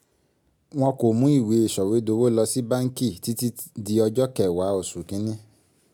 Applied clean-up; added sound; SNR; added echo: none; none; none; none.